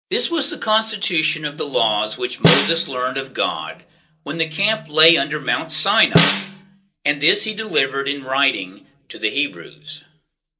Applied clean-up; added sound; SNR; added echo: none; Snare drum; -1 dB; reverberation time 0.2 s.